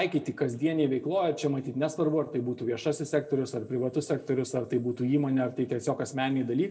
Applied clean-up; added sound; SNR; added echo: none; none; none; reverberation time 1.4 s.